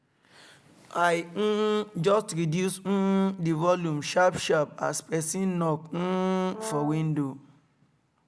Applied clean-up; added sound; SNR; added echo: none; Brass instrument; 13 dB; none.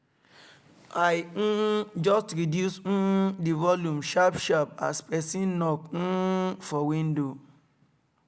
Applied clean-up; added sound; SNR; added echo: none; none; none; none.